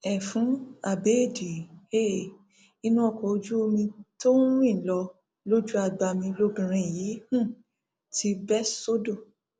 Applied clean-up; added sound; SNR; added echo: none; none; none; none.